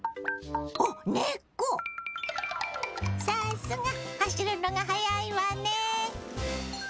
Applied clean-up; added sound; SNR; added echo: none; none; none; none.